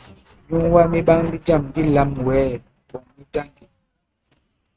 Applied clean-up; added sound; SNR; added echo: neural mask model RNNoise.